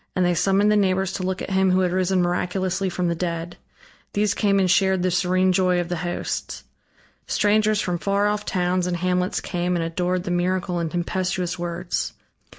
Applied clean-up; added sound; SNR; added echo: none; none; none; none.